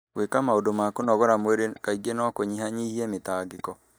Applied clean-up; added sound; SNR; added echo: neural mask model DeepFilterNet 3.